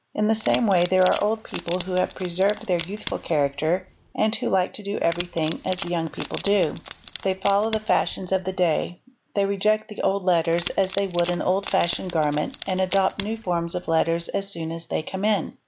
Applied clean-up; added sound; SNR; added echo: none; Wood; 6 dB; none.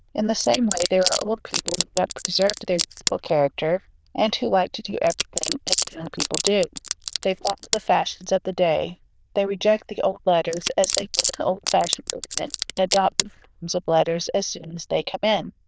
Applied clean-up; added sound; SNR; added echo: neural diffusion model UNIVERSE++.